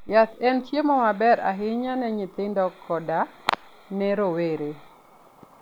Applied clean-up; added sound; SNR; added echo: none; none; none; none.